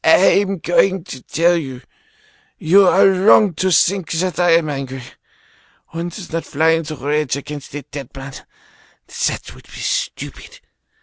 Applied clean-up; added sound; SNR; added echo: none; none; none; none.